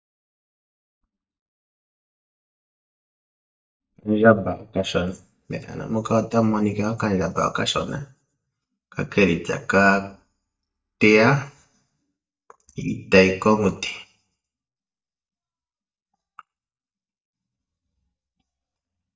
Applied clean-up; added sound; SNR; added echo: neural mask model DeepFilterNet 3.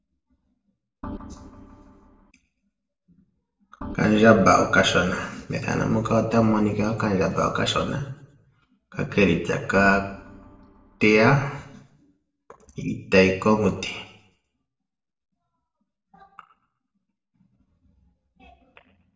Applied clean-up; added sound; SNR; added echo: none; Organ; 15 dB; reverberation time 0.6 s.